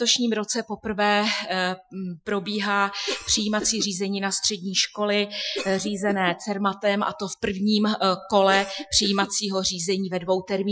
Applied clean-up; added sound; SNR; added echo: classical method Wiener filter.